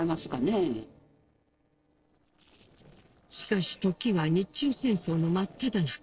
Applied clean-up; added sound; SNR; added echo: neural separator model SepFormer DNS4.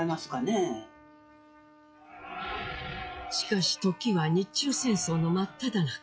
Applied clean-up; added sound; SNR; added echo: classical method log-MMSE.